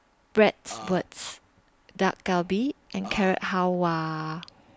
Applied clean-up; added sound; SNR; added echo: none; Burping, eructation; 12 dB; none.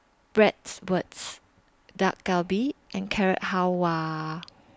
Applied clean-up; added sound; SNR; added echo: none; none; none; none.